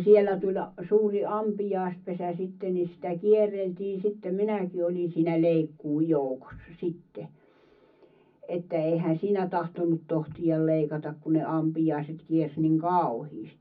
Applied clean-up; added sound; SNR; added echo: none; none; none; reverberation time 0.4 s.